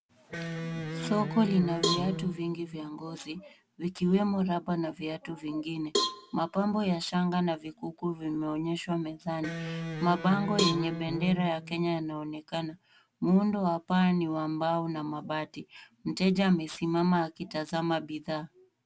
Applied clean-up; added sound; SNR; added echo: none; Electric guitar + Cowbell; 6 dB; none.